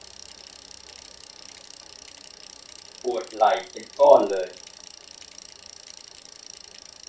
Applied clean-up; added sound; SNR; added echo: none; Bicycle; 18 dB; reverberation time 0.3 s.